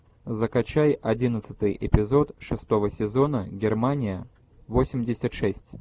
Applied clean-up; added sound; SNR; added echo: none; none; none; none.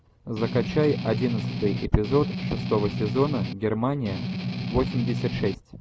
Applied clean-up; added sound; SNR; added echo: none; Strum; 3 dB; none.